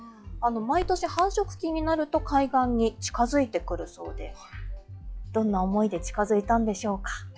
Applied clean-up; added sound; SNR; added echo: classical method log-MMSE.